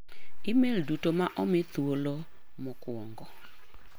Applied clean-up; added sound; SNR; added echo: none; none; none; none.